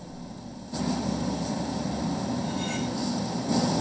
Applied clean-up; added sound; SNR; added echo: none; Cutlery, silverware; 13 dB; reverberation time 0.3 s.